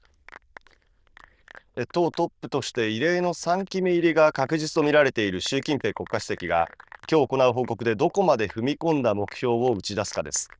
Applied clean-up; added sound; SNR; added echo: neural diffusion model UNIVERSE++.